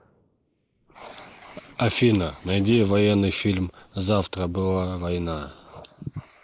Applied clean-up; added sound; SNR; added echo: neural mask model Resemble Enhance denoiser.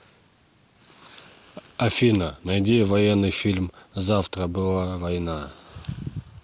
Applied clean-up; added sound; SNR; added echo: none; none; none; none.